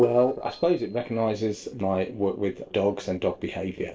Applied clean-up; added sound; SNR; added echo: neural separator model SepFormer DNS4.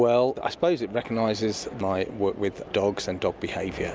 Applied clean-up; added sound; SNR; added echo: none; none; none; none.